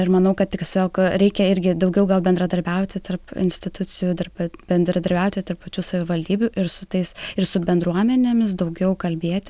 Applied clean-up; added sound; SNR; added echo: none; none; none; none.